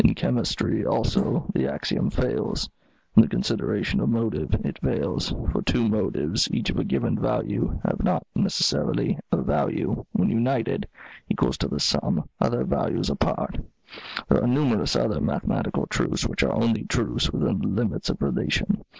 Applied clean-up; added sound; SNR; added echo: neural mask model Resemble Enhance denoiser.